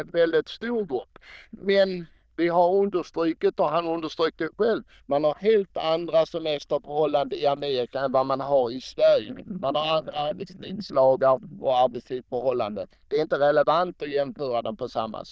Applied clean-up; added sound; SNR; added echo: neural diffusion model UNIVERSE++.